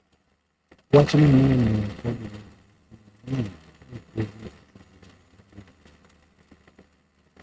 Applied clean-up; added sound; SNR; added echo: neural mask model RNNoise.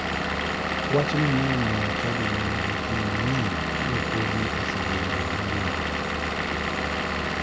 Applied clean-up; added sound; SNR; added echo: none; Engine / Vehicle; -4 dB; none.